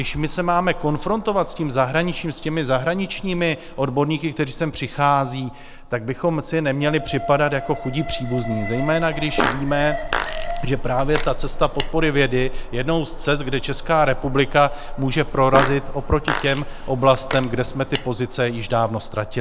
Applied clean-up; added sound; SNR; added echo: none; Alarm + Fart; 6 dB; none.